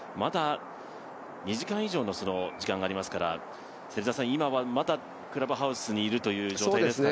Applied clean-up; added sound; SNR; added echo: none; none; none; none.